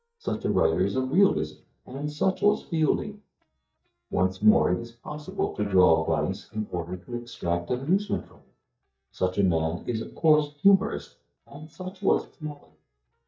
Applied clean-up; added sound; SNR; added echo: neural mask model DeepFilterNet 3.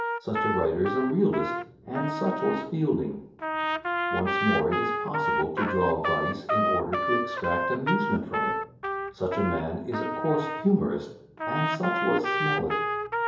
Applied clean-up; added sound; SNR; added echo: none; Trumpet; 1 dB; reverberation time 2.8 s.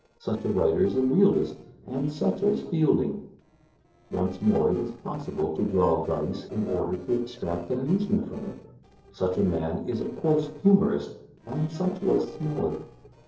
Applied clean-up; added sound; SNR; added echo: neural separator model SepFormer DNS4.